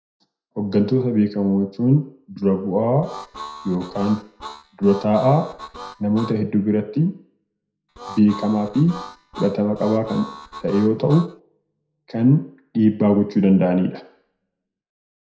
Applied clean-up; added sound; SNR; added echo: none; Harmonica; 16 dB; reverberation time 0.5 s.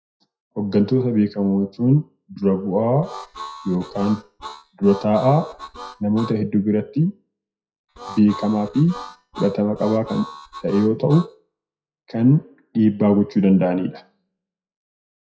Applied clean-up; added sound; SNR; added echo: classical method WPE with log-MMSE.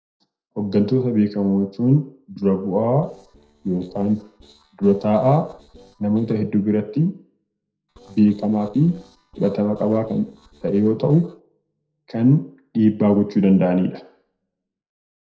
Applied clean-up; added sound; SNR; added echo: neural separator model SepFormer DNS4.